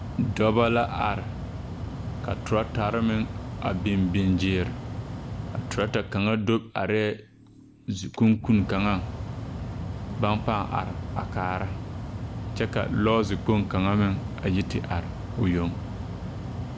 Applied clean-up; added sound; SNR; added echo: none; Mechanical fan; 7 dB; none.